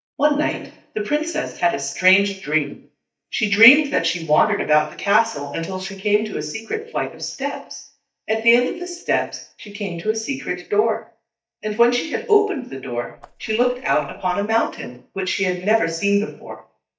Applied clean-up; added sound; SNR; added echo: neural mask model DeepFilterNet 3.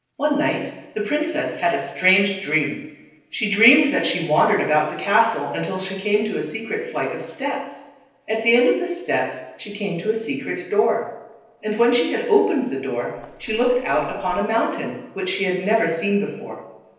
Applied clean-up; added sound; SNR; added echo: neural separator model SepFormer DNS4.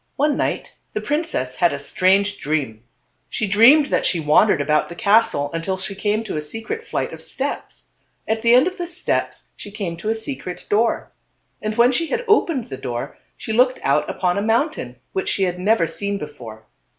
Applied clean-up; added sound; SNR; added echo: none; none; none; none.